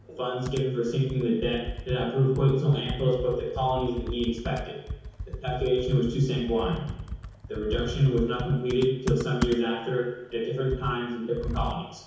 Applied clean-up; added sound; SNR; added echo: none; Computer keyboard; 9 dB; reverberation time 0.9 s.